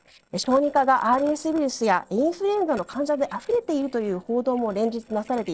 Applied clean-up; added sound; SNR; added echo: neural separator model SepFormer DNS4.